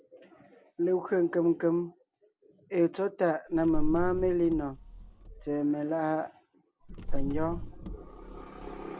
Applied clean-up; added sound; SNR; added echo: none; Car; 2 dB; none.